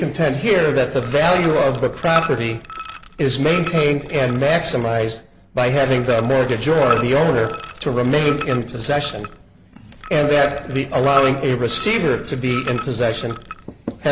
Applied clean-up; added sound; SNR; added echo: none; Liquid; 11 dB; none.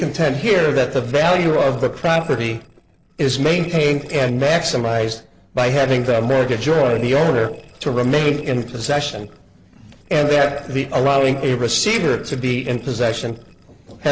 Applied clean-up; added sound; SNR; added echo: neural separator model SepFormer DNS4.